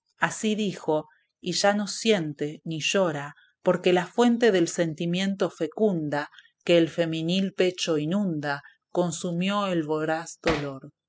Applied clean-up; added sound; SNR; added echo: classical method spectral subtraction.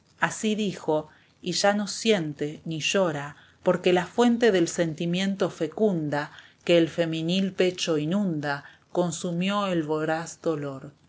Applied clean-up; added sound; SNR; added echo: none; none; none; none.